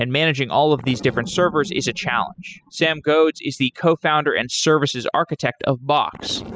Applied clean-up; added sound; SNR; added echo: classical method spectral subtraction.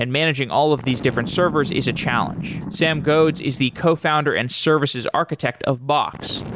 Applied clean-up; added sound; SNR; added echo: none; Boom; 12 dB; none.